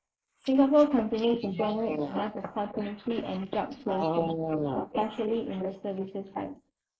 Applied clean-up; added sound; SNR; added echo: neural mask model Resemble Enhance denoiser.